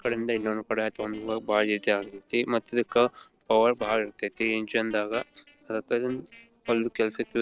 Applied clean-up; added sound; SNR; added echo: neural separator model SepFormer DNS4.